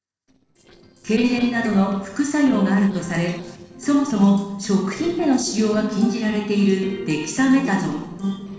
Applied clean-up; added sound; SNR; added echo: neural separator model SepFormer DNS4.